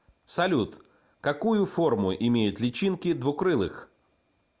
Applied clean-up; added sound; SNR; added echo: none; none; none; none.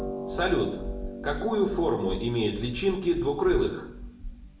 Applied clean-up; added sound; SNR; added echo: none; Harp; 8 dB; reverberation time 0.6 s.